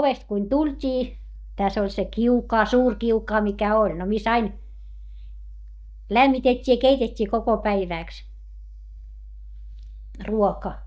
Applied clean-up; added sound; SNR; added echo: neural mask model DeepFilterNet 3.